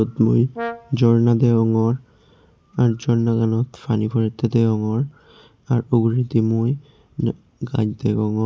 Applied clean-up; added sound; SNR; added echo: none; Brass instrument; 15 dB; none.